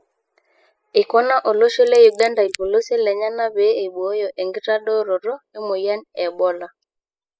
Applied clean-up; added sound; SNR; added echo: classical method spectral subtraction.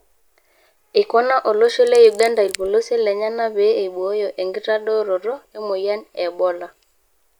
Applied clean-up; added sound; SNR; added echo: none; Scissors; 19 dB; none.